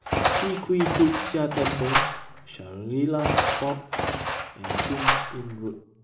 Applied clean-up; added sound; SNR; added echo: none; Engine; -2 dB; reverberation time 1.2 s.